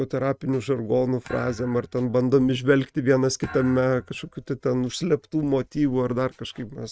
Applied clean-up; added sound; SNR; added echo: neural mask model RNNoise.